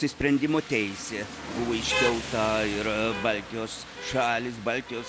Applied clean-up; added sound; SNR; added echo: none; Rain; 7 dB; none.